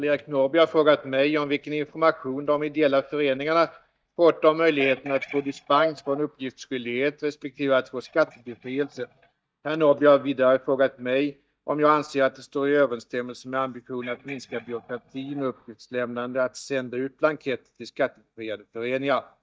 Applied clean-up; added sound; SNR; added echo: neural mask model DeepFilterNet 3.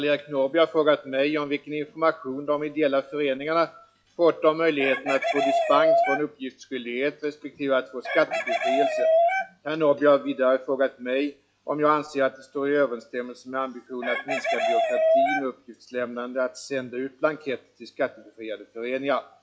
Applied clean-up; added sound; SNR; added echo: classical method log-MMSE.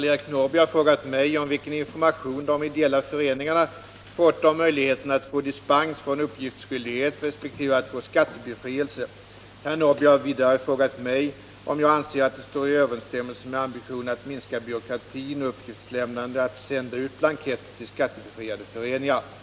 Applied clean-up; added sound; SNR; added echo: none; none; none; none.